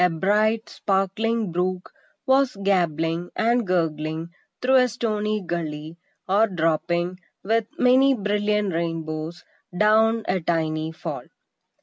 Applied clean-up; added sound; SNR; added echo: none; none; none; none.